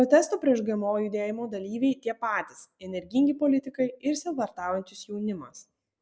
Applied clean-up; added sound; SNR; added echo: none; none; none; none.